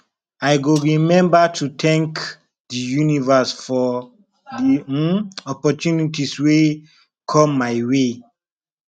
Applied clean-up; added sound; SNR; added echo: neural mask model RNNoise.